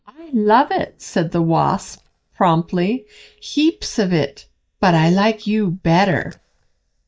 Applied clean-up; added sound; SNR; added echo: neural mask model DeepFilterNet 3.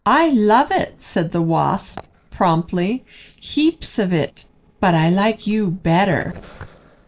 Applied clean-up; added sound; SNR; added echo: neural separator model SepFormer DNS4.